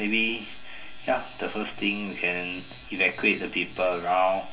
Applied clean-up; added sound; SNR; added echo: none; none; none; reverberation time 0.2 s.